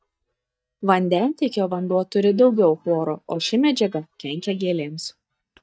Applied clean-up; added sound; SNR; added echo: neural mask model DeepFilterNet 3.